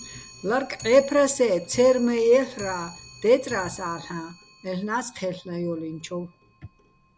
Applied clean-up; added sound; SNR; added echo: none; Clock; 20 dB; none.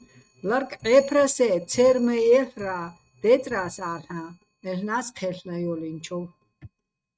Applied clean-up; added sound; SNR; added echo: neural mask model RNNoise.